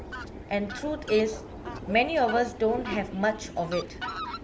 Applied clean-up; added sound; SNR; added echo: none; Fowl; 9 dB; none.